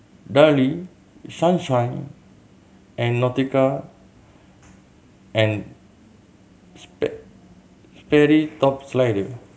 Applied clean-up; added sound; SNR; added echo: none; none; none; none.